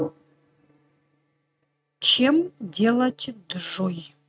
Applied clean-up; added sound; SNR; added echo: neural mask model RNNoise.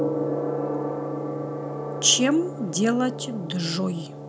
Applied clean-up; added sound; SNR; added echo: none; Gong; 3 dB; none.